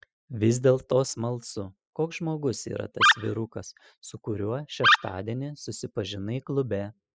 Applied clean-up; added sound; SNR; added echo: classical method spectral subtraction.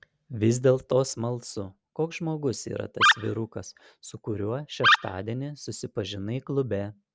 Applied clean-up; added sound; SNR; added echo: none; Animal; -4 dB; none.